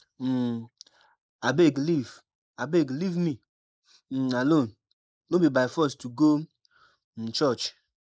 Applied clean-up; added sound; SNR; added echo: neural mask model Resemble Enhance denoiser.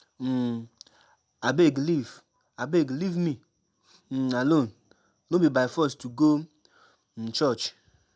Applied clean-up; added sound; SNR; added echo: none; none; none; none.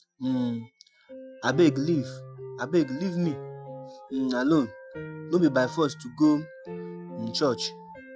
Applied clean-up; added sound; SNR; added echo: classical method Wiener filter.